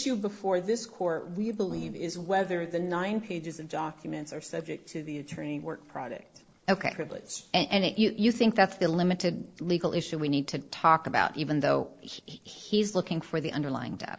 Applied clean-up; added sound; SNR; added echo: neural separator model SepFormer DNS4.